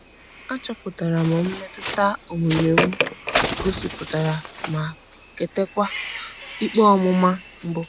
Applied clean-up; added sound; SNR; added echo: none; Bird; 4 dB; none.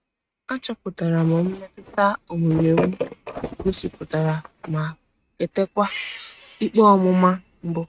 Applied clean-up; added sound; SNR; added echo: neural mask model RNNoise.